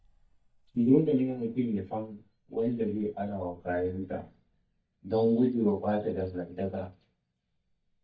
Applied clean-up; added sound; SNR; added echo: neural mask model DeepFilterNet 3.